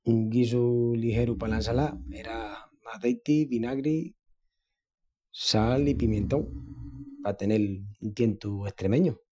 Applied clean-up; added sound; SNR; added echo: classical method Wiener filter.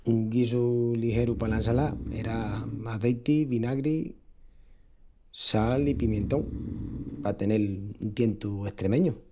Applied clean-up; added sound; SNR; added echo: none; Breathing; 10 dB; none.